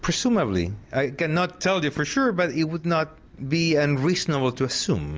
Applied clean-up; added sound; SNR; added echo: none; none; none; none.